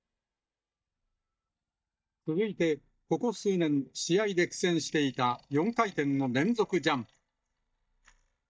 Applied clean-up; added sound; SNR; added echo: neural mask model DeepFilterNet 3.